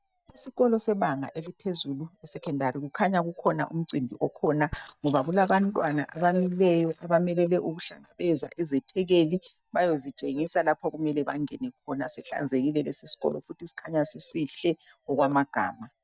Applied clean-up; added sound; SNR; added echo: neural mask model DeepFilterNet 3.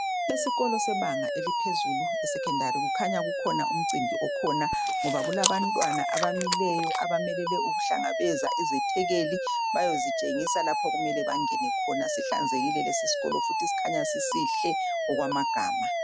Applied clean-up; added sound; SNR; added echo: classical method spectral subtraction.